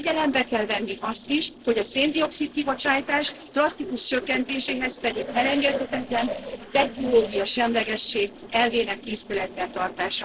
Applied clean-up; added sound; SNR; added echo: neural separator model SepFormer DNS4.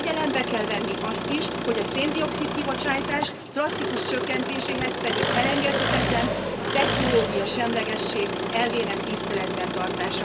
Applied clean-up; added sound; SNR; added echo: none; Engine; -1 dB; reverberation time 1.3 s.